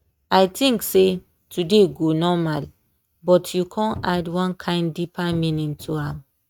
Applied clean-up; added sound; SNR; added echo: neural mask model RNNoise.